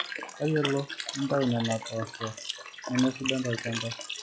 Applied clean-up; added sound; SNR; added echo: classical method log-MMSE.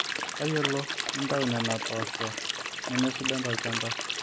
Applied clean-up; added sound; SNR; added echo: none; Stream; 0 dB; none.